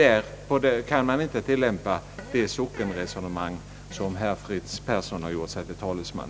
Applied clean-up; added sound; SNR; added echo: none; Fart; 20 dB; none.